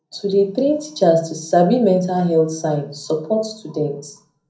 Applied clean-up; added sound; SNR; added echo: none; none; none; reverberation time 0.5 s.